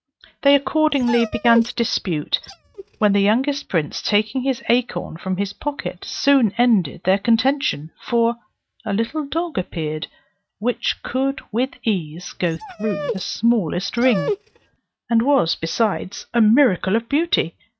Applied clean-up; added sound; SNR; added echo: neural mask model RNNoise.